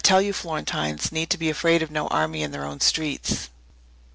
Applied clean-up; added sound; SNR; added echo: none; none; none; none.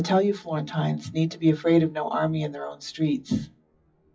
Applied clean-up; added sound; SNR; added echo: classical method WPE with log-MMSE.